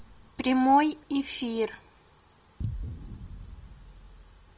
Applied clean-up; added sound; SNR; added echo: none; Boom; 13 dB; none.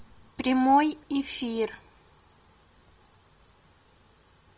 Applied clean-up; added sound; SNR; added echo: none; none; none; none.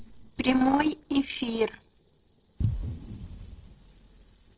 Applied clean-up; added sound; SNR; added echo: neural separator model SepFormer DNS4.